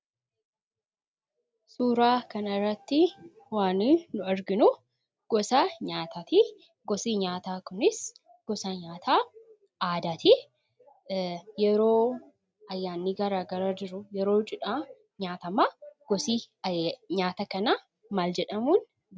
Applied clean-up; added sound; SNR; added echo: none; none; none; none.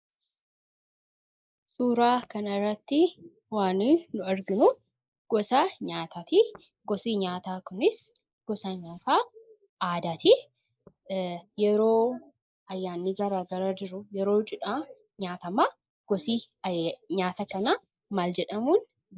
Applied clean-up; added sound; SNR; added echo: neural mask model Resemble Enhance denoiser.